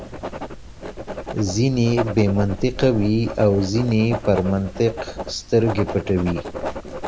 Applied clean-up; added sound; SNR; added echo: none; Writing; 9 dB; none.